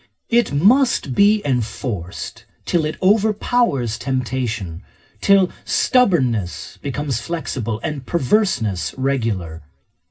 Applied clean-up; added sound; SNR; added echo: none; none; none; reverberation time 0.4 s.